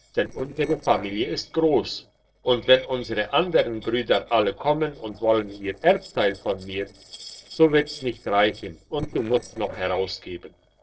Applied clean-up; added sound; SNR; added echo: neural separator model SepFormer DNS4.